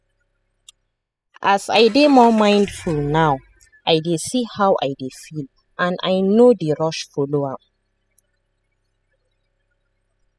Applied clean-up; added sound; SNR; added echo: classical method spectral subtraction.